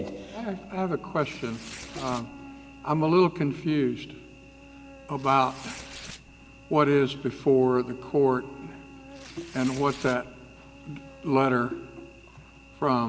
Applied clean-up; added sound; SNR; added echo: none; Tearing + Cricket / Buzz; 19 dB; none.